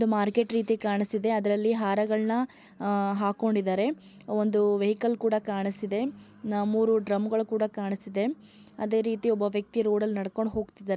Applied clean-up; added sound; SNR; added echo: none; none; none; none.